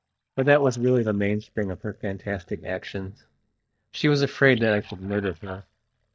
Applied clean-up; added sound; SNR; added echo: neural mask model DeepFilterNet 3.